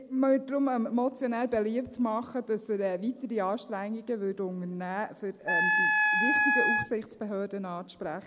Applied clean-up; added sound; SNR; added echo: none; Wind instrument, woodwind instrument; -5 dB; none.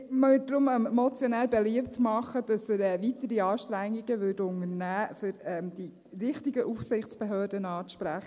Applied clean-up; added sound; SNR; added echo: none; none; none; none.